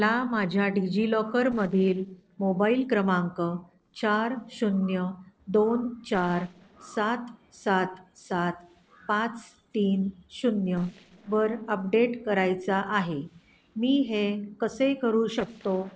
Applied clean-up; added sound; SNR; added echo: neural separator model SepFormer DNS4.